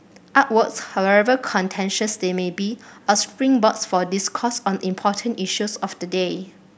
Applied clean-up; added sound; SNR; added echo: none; none; none; none.